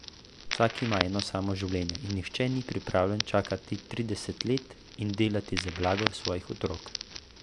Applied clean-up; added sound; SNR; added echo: none; Crackle; 8 dB; none.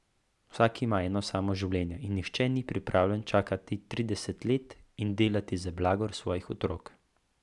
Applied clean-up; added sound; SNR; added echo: none; none; none; none.